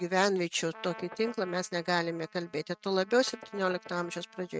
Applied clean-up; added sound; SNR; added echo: neural mask model RNNoise.